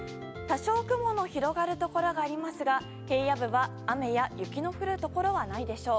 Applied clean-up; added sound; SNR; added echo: none; none; none; none.